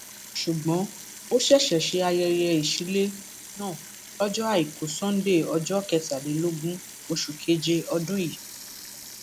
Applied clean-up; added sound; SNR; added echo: none; Sink (filling or washing) / Water tap, faucet; 16 dB; none.